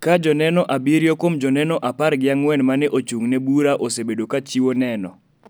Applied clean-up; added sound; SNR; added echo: none; none; none; none.